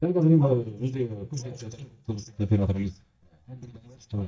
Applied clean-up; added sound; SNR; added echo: neural mask model DeepFilterNet 3.